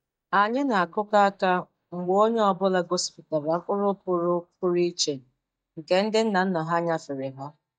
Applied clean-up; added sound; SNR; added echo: neural mask model DeepFilterNet 3.